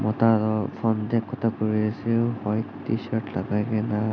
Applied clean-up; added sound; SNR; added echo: none; none; none; none.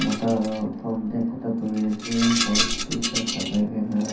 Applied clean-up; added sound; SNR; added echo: none; Rattle; 5 dB; reverberation time 0.6 s.